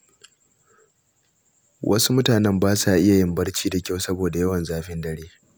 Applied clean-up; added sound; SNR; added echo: none; none; none; none.